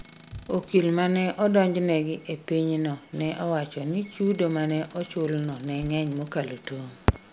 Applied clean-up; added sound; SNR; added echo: none; Wind chime + Squeak / Cupboard open or close; 17 dB; none.